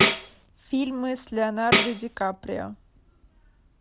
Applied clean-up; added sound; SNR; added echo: none; Tambourine; -2 dB; none.